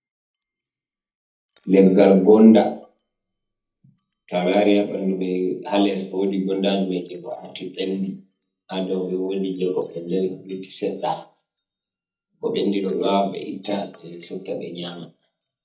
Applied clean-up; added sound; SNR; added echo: neural mask model DeepFilterNet 3.